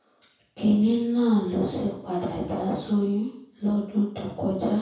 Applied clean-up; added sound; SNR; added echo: none; none; none; reverberation time 0.6 s.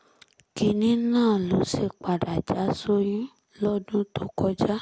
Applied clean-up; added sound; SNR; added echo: none; none; none; none.